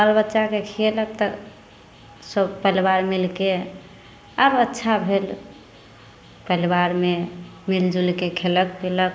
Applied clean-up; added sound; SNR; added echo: none; none; none; none.